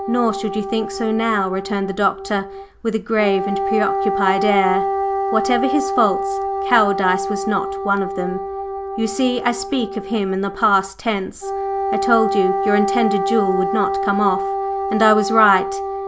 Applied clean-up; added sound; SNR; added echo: none; Wind instrument, woodwind instrument; 3 dB; none.